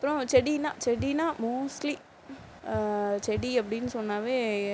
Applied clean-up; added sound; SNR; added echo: none; Walk, footsteps / Bird vocalization, bird call, bird song; 16 dB; none.